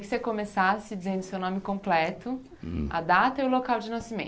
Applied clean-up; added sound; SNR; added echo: none; none; none; none.